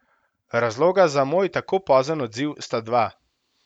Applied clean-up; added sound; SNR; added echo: none; none; none; none.